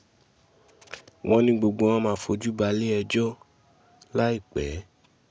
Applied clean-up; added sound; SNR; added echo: none; none; none; none.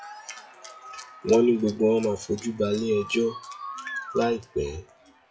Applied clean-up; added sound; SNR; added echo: classical method WPE with log-MMSE.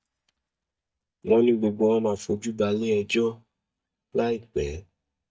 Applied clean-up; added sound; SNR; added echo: neural mask model DeepFilterNet 3.